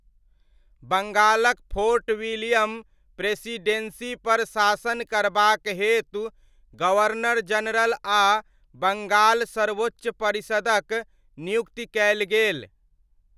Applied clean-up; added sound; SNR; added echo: none; none; none; none.